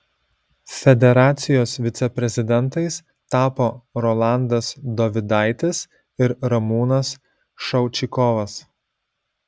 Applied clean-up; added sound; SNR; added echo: none; none; none; none.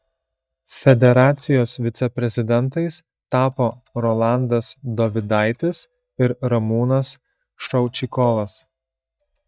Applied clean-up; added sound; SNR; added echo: neural mask model DeepFilterNet 3.